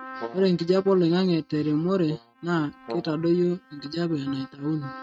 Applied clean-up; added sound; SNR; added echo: neural mask model RNNoise.